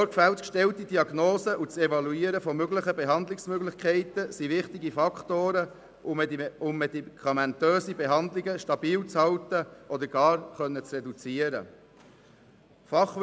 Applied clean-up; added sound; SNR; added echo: none; none; none; none.